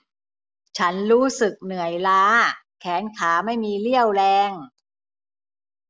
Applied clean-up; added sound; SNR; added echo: none; none; none; none.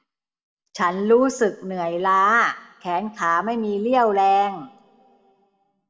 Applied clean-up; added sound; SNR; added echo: none; none; none; reverberation time 0.9 s.